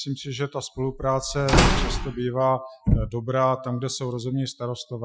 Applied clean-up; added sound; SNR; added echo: classical method Wiener filter.